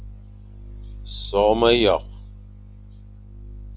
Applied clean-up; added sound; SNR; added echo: none; none; none; none.